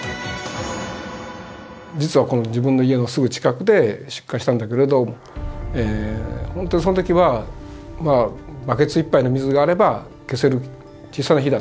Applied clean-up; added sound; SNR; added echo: none; none; none; none.